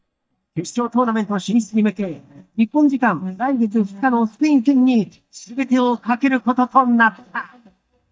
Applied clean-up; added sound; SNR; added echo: neural mask model DeepFilterNet 3.